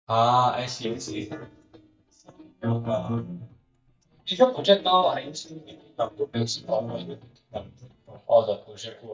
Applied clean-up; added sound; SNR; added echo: neural mask model DeepFilterNet 3.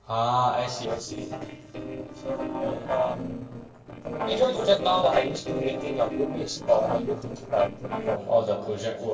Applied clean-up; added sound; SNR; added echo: neural separator model SepFormer DNS4.